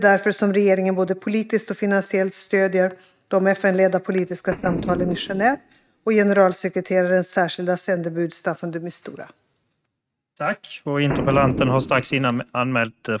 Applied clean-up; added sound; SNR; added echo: neural mask model RNNoise.